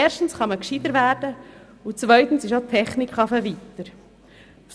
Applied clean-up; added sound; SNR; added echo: none; none; none; none.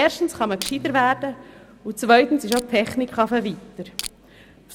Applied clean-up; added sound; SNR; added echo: none; Crushing; 11 dB; none.